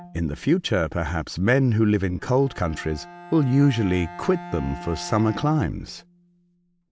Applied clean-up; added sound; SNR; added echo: none; Bowed string instrument; 18 dB; none.